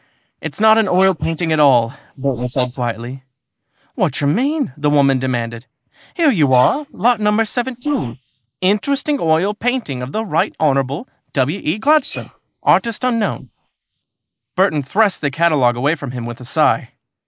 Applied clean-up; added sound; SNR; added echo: neural mask model Resemble Enhance denoiser.